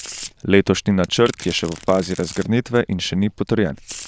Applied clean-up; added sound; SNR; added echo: neural diffusion model UNIVERSE++.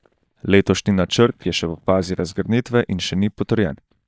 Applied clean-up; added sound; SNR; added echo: neural mask model DeepFilterNet 3.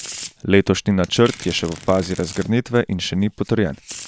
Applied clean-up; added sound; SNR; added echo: none; Domestic sounds, home sounds; 17 dB; none.